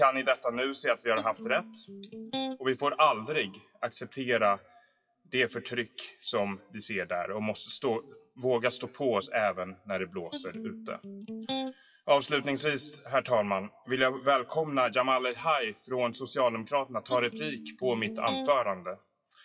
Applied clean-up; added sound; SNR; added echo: classical method WPE with log-MMSE.